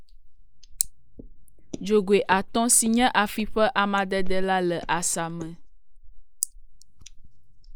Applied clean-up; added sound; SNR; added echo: neural mask model Resemble Enhance denoiser.